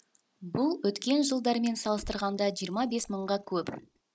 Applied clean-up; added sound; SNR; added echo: neural mask model Resemble Enhance denoiser.